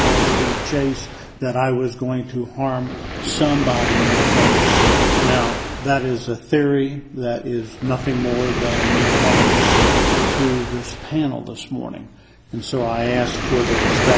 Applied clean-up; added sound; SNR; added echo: none; Waves, surf; -2 dB; none.